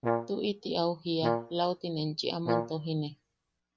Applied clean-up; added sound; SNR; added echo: none; Brass instrument; 3 dB; none.